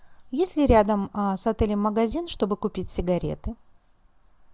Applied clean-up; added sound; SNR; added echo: none; none; none; none.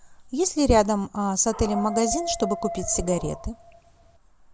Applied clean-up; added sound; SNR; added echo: none; Dog; 9 dB; none.